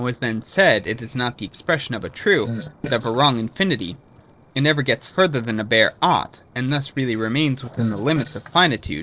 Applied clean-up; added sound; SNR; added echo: neural separator model SepFormer DNS4.